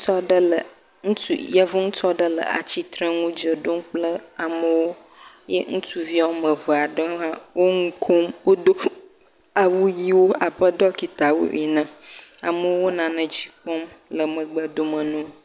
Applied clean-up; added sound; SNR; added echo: none; none; none; none.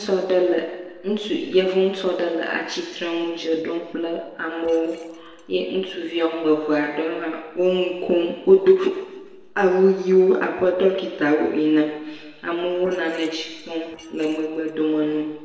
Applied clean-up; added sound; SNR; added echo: neural separator model SepFormer DNS4.